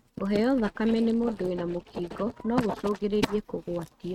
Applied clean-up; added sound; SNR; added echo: neural mask model RNNoise.